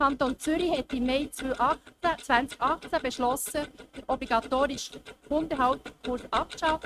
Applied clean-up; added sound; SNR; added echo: neural mask model RNNoise.